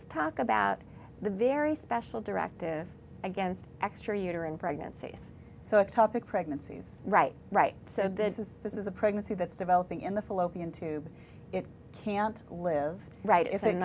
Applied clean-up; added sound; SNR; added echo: none; none; none; none.